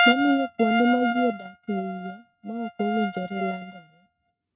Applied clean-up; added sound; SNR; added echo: neural mask model RNNoise.